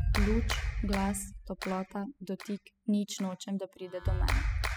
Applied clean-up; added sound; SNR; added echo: classical method spectral subtraction.